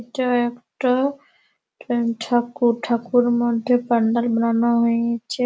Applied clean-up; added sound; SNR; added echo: none; none; none; none.